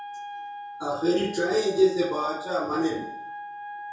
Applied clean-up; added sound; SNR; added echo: none; Wind instrument, woodwind instrument; 12 dB; reverberation time 0.6 s.